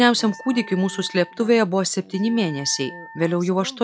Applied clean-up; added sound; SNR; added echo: classical method log-MMSE.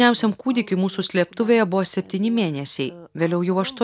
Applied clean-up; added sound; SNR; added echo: none; none; none; none.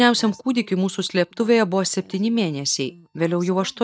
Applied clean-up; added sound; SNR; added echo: neural mask model DeepFilterNet 3.